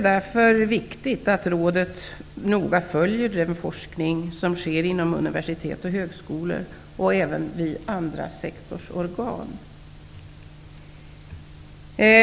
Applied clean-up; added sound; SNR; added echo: none; none; none; none.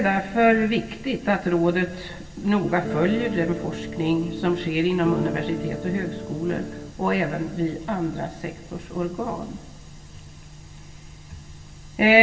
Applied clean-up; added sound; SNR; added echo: none; Electric guitar / Strum; 8 dB; reverberation time 1.8 s.